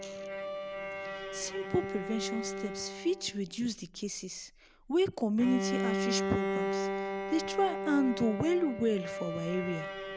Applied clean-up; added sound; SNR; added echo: none; Bowed string instrument; 3 dB; none.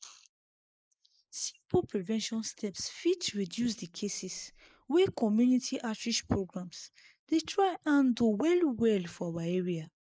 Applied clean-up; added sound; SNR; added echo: neural mask model Resemble Enhance denoiser.